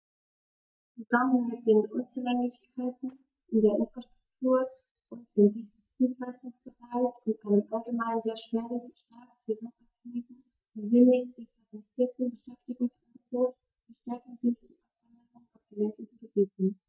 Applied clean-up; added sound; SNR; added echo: neural mask model DeepFilterNet 3.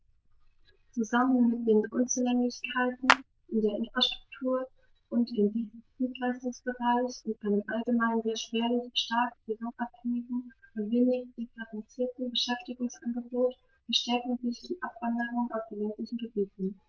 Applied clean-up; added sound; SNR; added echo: neural diffusion model UNIVERSE++.